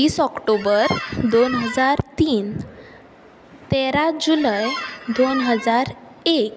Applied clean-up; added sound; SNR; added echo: none; Squeak; 10 dB; none.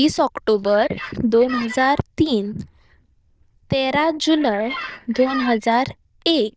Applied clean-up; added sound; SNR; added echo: neural diffusion model UNIVERSE++.